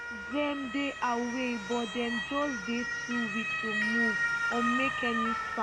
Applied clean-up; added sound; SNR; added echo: none; Motor vehicle (road) / Siren; 0 dB; none.